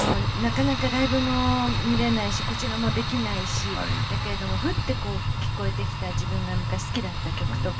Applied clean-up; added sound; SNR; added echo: none; Fire; -2 dB; reverberation time 0.1 s.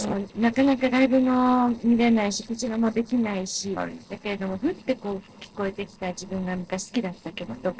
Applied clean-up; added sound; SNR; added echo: neural separator model SepFormer DNS4.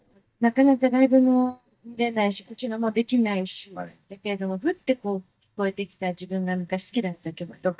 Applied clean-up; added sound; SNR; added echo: neural mask model DeepFilterNet 3.